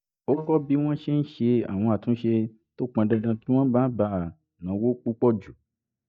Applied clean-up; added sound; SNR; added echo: neural mask model DeepFilterNet 3.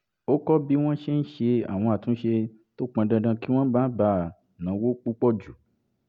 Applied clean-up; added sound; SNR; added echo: none; none; none; none.